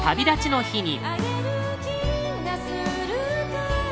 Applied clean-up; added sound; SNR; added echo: none; none; none; none.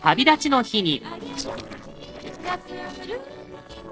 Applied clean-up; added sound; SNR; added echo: neural separator model SepFormer DNS4.